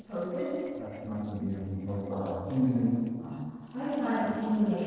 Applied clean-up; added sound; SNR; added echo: neural separator model SepFormer DNS4.